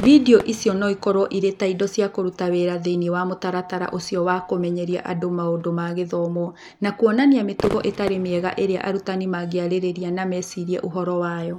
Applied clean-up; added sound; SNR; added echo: none; Crowd / Fireworks; 18 dB; none.